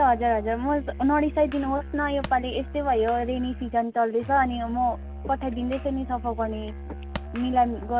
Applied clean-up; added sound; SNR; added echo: none; Tap + Musical instrument; 11 dB; none.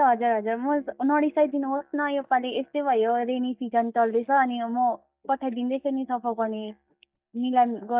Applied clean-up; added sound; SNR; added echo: neural mask model DeepFilterNet 3.